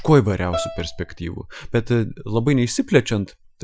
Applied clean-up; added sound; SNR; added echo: classical method Wiener filter.